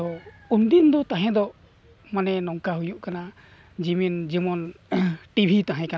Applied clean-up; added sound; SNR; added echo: none; none; none; none.